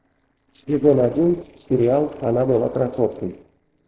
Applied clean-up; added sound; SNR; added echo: neural separator model SepFormer DNS4.